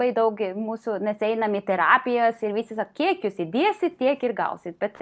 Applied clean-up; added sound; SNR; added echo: none; none; none; none.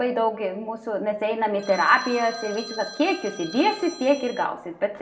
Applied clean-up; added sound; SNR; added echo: none; Telephone; 15 dB; reverberation time 0.5 s.